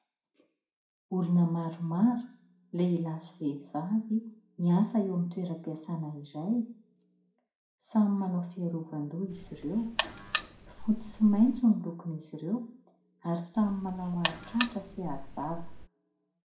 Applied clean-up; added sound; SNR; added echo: none; Alarm; 2 dB; reverberation time 0.5 s.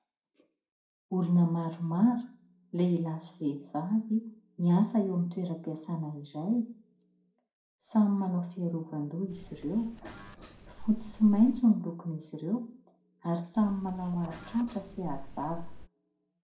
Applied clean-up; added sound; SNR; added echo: neural separator model SepFormer DNS4.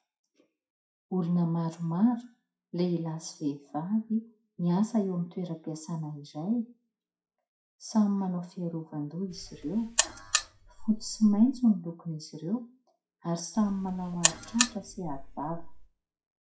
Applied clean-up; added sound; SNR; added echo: classical method WPE with log-MMSE.